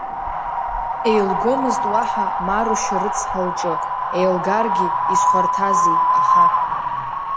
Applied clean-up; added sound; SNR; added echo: none; Wind; -5 dB; none.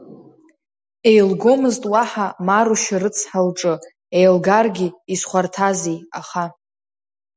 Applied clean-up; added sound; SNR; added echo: none; none; none; none.